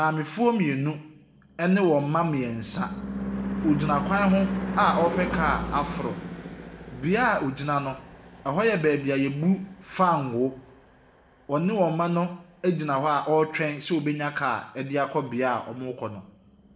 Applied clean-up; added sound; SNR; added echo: none; Car passing by / Engine / Truck; 10 dB; reverberation time 0.6 s.